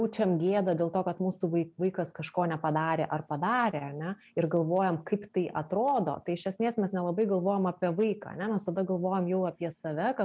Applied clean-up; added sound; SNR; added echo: none; none; none; none.